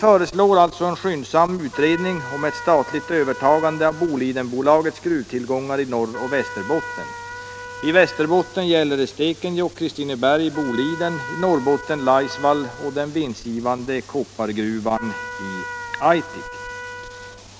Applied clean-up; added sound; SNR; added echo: none; Trumpet; 15 dB; none.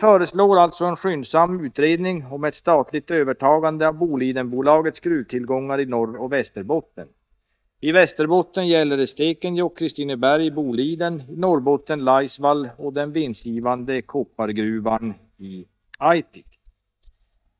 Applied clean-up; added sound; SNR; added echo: neural mask model DeepFilterNet 3.